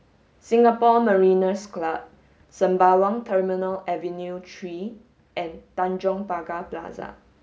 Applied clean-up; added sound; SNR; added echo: none; none; none; none.